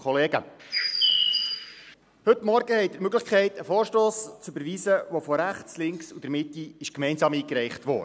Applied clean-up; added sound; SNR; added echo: none; Bird; -1 dB; none.